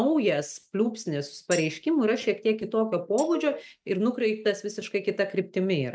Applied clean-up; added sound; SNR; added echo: neural mask model RNNoise.